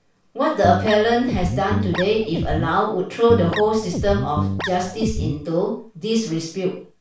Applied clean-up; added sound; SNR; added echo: none; Guitar; 4 dB; reverberation time 0.4 s.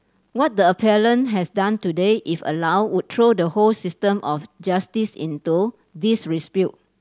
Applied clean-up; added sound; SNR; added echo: none; none; none; none.